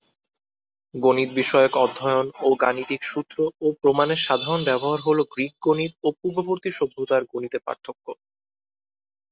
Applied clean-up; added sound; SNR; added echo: none; none; none; none.